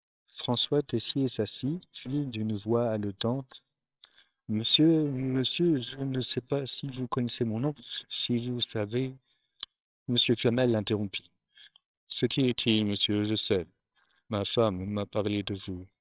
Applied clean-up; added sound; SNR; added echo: neural separator model SepFormer WHAMR!.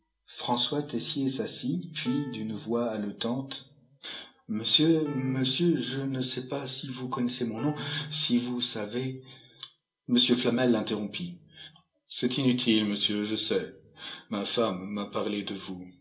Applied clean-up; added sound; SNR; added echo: none; Piano; 18 dB; reverberation time 0.2 s.